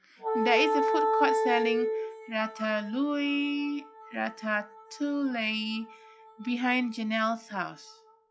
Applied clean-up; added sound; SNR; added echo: classical method log-MMSE.